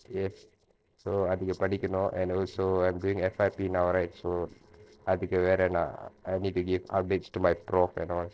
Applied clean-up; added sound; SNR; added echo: neural separator model SepFormer DNS4.